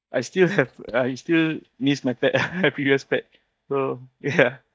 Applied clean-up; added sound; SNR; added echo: neural mask model DeepFilterNet 3.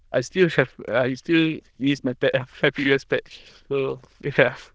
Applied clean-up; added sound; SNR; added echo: neural diffusion model UNIVERSE++.